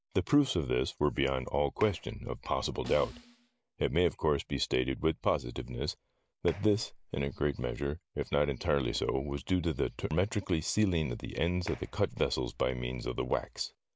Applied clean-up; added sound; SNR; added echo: none; Clapping + Snare drum; 19 dB; none.